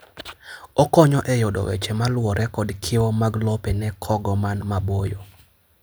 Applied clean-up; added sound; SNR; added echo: none; none; none; none.